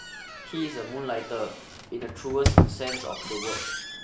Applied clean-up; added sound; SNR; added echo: none; Squeak; -5 dB; none.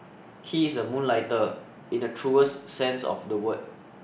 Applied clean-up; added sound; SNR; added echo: none; none; none; none.